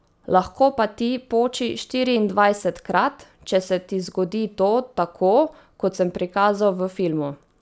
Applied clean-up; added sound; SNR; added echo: none; none; none; none.